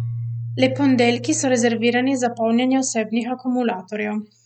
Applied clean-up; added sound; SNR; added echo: none; Keyboard (musical); 13 dB; none.